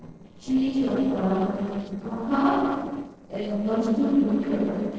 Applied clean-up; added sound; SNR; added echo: neural separator model SepFormer DNS4.